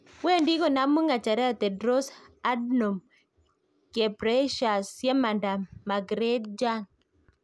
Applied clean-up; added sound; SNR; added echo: none; none; none; none.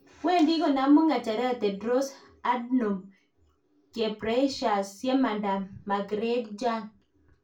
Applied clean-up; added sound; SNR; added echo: none; none; none; reverberation time 0.2 s.